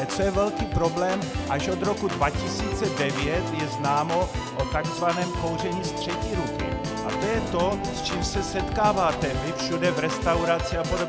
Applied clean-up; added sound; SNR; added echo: none; Organ; 2 dB; none.